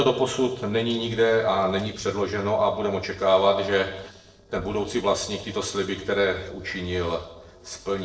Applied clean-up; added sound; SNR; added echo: neural separator model SepFormer DNS4.